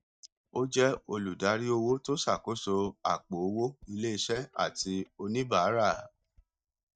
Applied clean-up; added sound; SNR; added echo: neural mask model DeepFilterNet 3.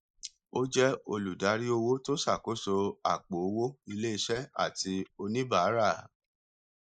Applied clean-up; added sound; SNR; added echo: neural mask model Resemble Enhance denoiser.